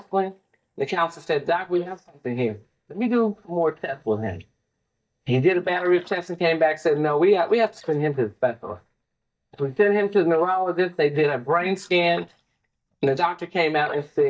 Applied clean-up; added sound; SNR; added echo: neural mask model DeepFilterNet 3.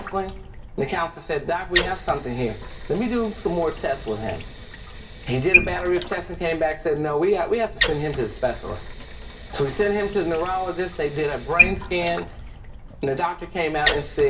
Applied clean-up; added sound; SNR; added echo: none; Sink (filling or washing) / Water; 2 dB; reverberation time 0.2 s.